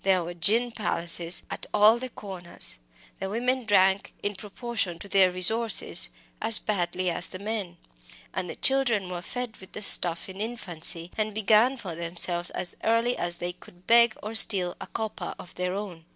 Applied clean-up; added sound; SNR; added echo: none; none; none; none.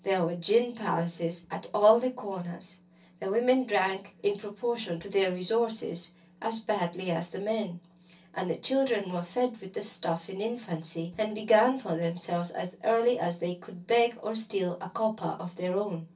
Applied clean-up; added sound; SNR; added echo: none; none; none; reverberation time 0.3 s.